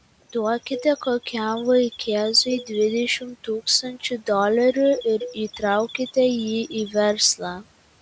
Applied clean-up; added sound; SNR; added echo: none; Cowbell + Chirp, tweet; 18 dB; none.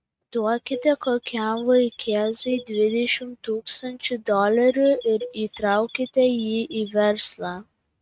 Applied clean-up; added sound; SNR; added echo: neural mask model RNNoise.